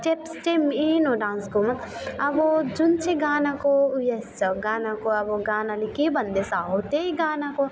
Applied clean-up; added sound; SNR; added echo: none; none; none; none.